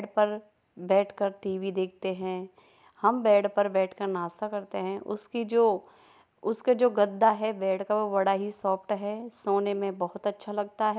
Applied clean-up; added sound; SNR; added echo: none; none; none; none.